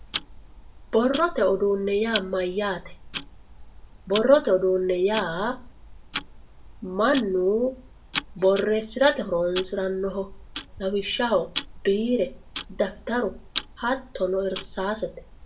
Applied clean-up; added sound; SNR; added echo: none; Tick-tock; 13 dB; reverberation time 0.2 s.